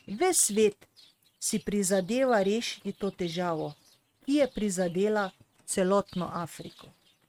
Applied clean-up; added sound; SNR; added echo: neural mask model RNNoise.